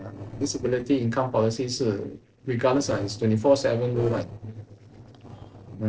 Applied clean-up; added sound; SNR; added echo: neural separator model SepFormer DNS4.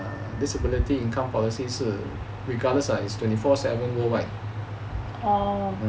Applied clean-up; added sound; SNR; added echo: none; none; none; none.